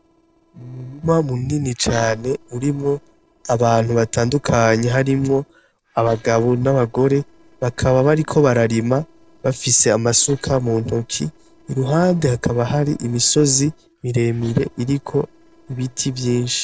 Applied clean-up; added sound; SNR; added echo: neural separator model SepFormer DNS4.